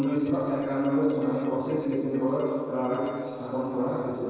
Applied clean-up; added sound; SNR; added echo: neural separator model SepFormer DNS4.